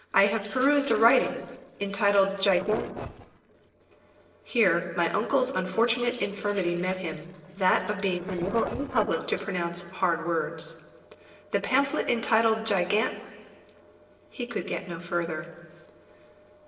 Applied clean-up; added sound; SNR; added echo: neural separator model SepFormer DNS4.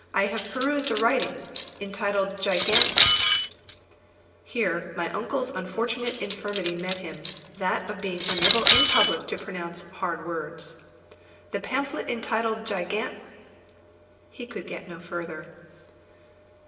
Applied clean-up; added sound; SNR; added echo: none; Cutlery, silverware; -2 dB; reverberation time 2.3 s.